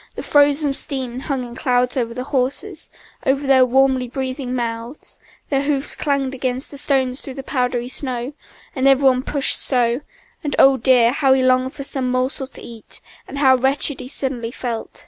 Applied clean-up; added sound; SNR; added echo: none; none; none; none.